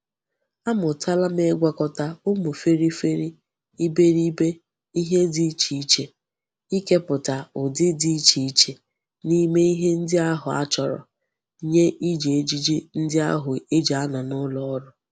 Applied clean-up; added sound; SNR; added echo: none; none; none; none.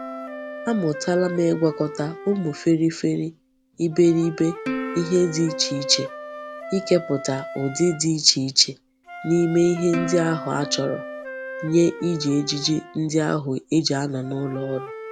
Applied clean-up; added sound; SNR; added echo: none; Wind instrument, woodwind instrument + Plucked string instrument; 12 dB; none.